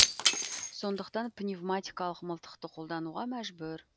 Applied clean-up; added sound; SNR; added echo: none; Shatter; -2 dB; none.